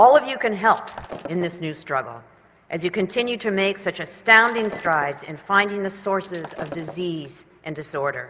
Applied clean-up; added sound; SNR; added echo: none; Shatter; 17 dB; none.